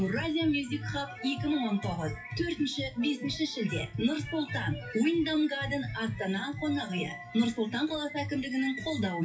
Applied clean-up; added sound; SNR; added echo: classical method WPE with log-MMSE.